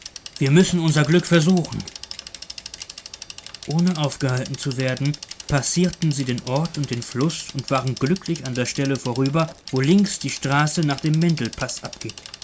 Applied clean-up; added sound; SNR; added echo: none; Bicycle; 16 dB; none.